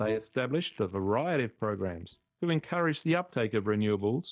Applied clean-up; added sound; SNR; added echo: neural mask model DeepFilterNet 3.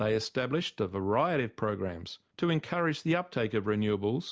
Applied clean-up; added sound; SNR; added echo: none; none; none; none.